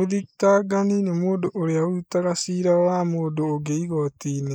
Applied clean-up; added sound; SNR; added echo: neural mask model Resemble Enhance denoiser.